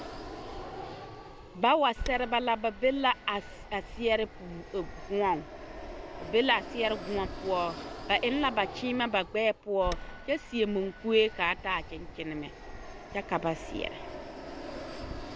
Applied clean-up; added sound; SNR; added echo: none; Fixed-wing aircraft, airplane; 10 dB; none.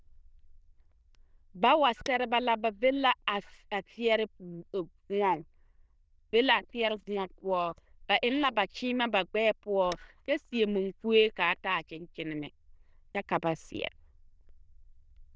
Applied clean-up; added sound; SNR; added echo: neural diffusion model UNIVERSE++.